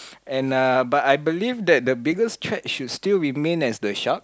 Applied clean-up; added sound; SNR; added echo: none; none; none; none.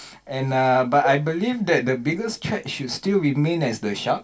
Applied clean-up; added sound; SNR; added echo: none; Cowbell; 16 dB; reverberation time 0.2 s.